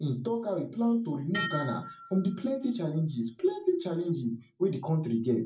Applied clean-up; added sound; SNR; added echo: none; Dishes, pots, and pans; 11 dB; reverberation time 0.4 s.